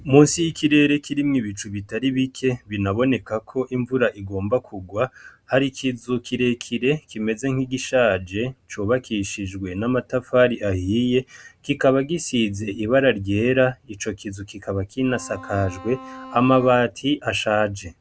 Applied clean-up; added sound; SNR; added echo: none; Bowed string instrument; 17 dB; none.